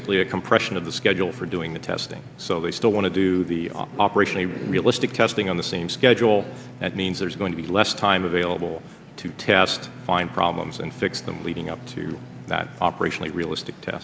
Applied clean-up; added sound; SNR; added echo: none; Bowed string instrument; 20 dB; none.